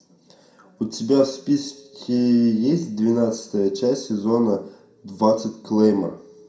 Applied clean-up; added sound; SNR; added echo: none; none; none; reverberation time 0.4 s.